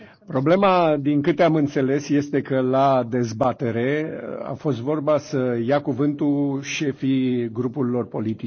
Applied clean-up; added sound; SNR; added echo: neural mask model Resemble Enhance denoiser.